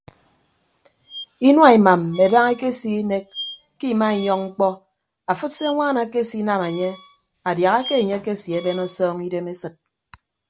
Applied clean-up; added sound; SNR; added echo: none; Squeak; 19 dB; none.